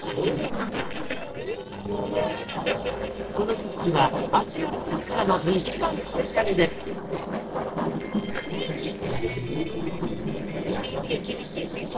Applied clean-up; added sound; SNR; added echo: neural separator model SepFormer DNS4.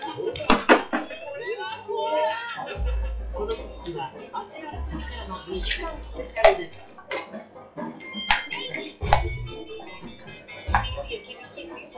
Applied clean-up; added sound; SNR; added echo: classical method WPE with log-MMSE.